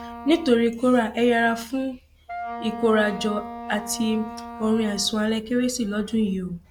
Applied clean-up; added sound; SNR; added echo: none; Wind instrument, woodwind instrument; 14 dB; none.